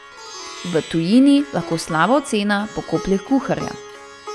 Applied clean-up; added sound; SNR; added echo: none; Plucked string instrument; 16 dB; none.